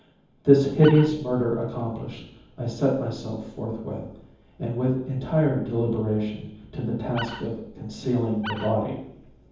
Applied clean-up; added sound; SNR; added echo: none; Animal; 12 dB; reverberation time 0.9 s.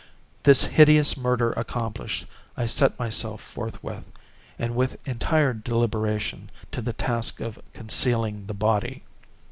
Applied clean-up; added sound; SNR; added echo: none; none; none; none.